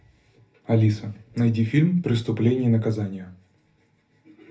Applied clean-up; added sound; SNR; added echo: none; none; none; reverberation time 0.3 s.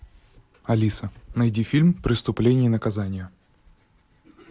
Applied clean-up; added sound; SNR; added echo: none; none; none; none.